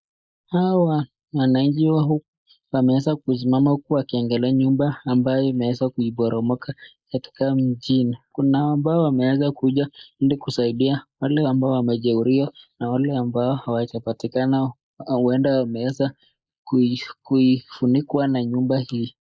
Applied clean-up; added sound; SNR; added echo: neural mask model Resemble Enhance denoiser.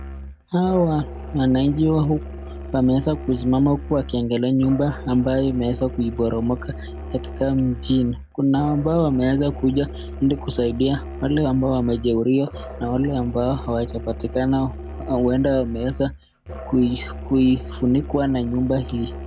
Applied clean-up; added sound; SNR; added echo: none; Musical instrument; 11 dB; none.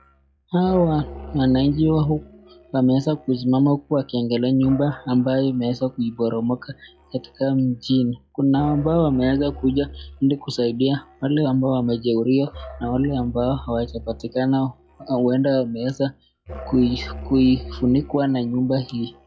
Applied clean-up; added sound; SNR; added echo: classical method log-MMSE.